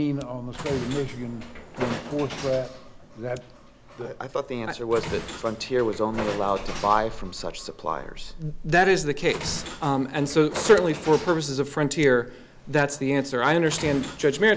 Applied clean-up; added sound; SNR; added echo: none; Train + Fire; 12 dB; none.